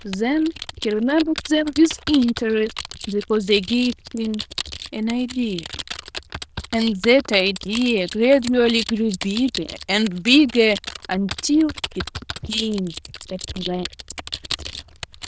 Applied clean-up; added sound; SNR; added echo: neural diffusion model UNIVERSE++.